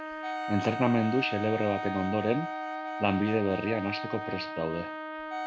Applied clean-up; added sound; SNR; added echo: none; Trumpet + Wind instrument, woodwind instrument; 5 dB; none.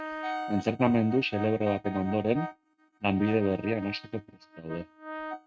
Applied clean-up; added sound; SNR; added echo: neural mask model RNNoise.